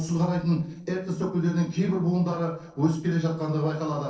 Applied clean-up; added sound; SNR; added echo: neural separator model SepFormer DNS4.